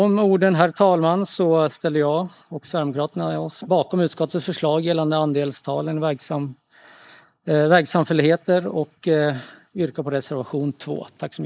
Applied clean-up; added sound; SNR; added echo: neural mask model Resemble Enhance denoiser.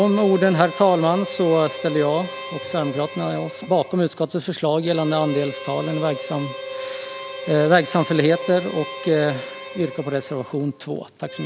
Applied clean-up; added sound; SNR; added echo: none; Harmonica; 11 dB; none.